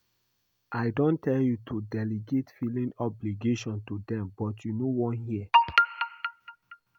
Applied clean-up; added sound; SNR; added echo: none; none; none; none.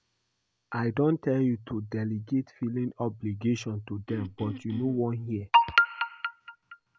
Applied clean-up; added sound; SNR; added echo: none; Cough; 12 dB; none.